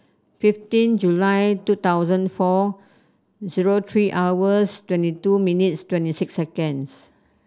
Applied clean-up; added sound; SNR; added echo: none; none; none; none.